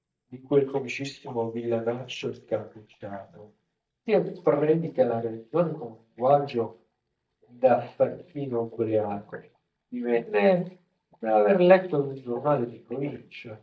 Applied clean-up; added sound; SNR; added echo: neural mask model DeepFilterNet 3.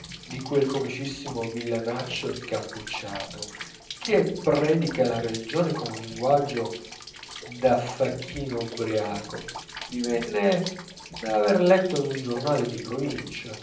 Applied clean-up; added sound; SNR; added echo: none; Rain; 14 dB; reverberation time 0.6 s.